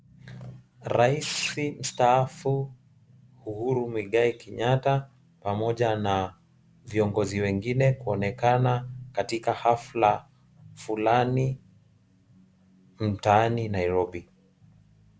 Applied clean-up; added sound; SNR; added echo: none; none; none; none.